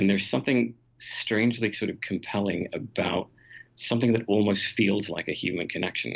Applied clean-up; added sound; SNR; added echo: none; none; none; none.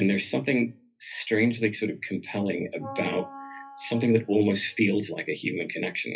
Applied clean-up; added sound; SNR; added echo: classical method WPE with log-MMSE.